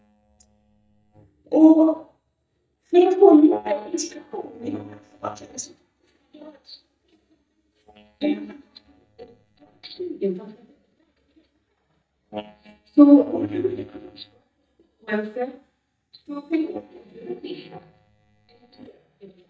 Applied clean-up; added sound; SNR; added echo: neural mask model DeepFilterNet 3.